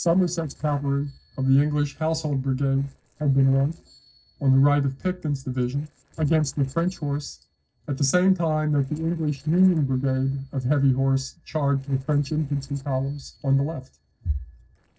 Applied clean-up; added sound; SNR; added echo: neural separator model SepFormer DNS4.